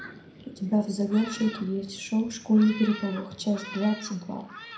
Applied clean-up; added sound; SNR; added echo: none; Thunderstorm; 16 dB; reverberation time 0.4 s.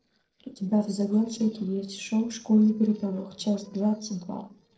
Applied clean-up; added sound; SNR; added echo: neural separator model SepFormer DNS4.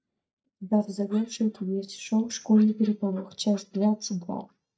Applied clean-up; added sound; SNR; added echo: neural mask model DeepFilterNet 3.